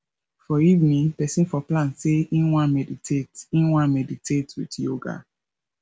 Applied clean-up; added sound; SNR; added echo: none; none; none; none.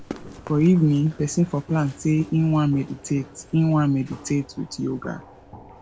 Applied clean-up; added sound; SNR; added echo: none; Run + Walk, footsteps; 19 dB; none.